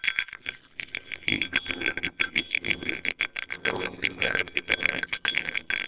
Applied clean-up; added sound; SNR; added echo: neural separator model SepFormer WHAMR!.